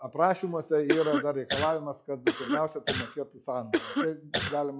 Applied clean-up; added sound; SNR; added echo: classical method log-MMSE.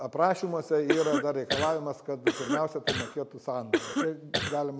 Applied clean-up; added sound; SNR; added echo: none; Cough; 0 dB; none.